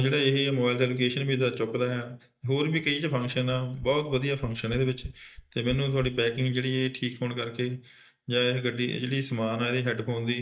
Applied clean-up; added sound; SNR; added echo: neural mask model DeepFilterNet 3.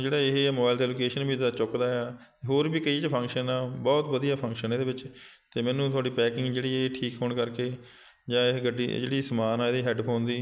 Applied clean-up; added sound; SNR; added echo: none; none; none; none.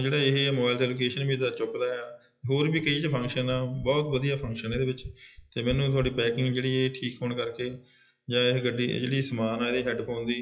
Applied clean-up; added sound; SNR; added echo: classical method WPE with log-MMSE.